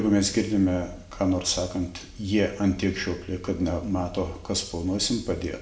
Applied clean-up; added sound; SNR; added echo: none; none; none; reverberation time 0.6 s.